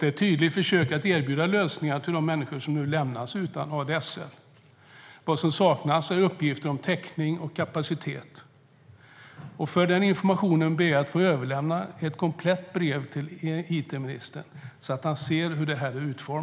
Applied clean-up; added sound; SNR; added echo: none; none; none; none.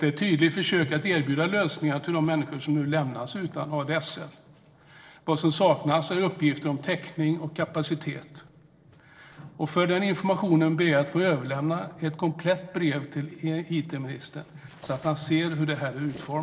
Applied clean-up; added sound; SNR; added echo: neural separator model SepFormer DNS4.